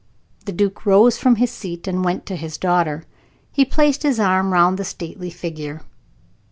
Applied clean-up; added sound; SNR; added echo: none; none; none; none.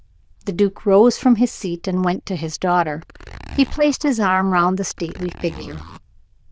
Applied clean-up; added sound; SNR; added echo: neural diffusion model UNIVERSE++.